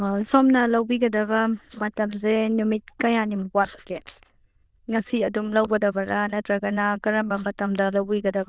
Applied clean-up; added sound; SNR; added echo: neural diffusion model UNIVERSE++.